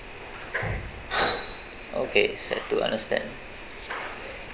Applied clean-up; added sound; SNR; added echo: none; Thunderstorm; 16 dB; none.